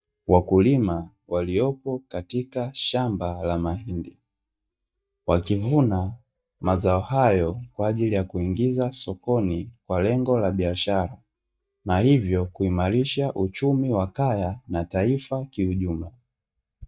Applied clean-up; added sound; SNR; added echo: neural mask model DeepFilterNet 3.